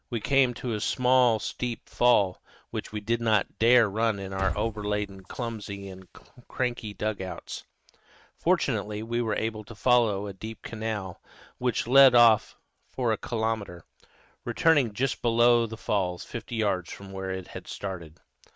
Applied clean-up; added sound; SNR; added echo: neural mask model RNNoise.